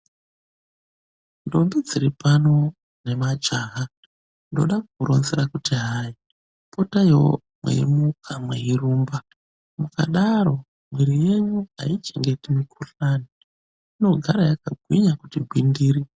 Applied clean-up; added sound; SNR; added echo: none; none; none; none.